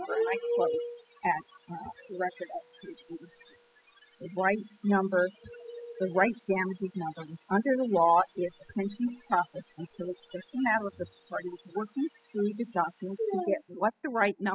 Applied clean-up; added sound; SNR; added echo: classical method spectral subtraction.